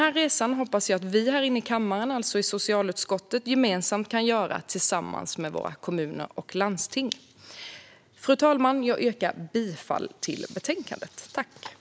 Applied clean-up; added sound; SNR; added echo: none; none; none; none.